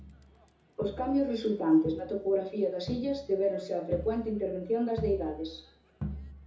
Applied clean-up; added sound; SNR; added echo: none; Crowd; 13 dB; reverberation time 0.7 s.